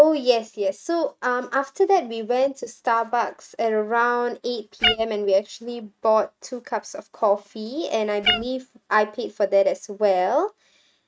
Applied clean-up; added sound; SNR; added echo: neural mask model RNNoise.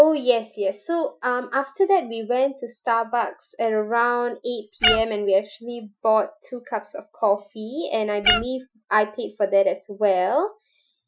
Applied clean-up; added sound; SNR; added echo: classical method Wiener filter.